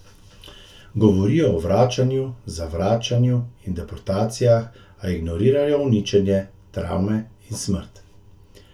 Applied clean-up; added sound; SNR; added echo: none; none; none; reverberation time 0.2 s.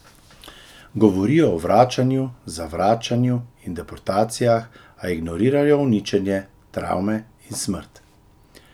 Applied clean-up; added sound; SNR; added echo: none; none; none; none.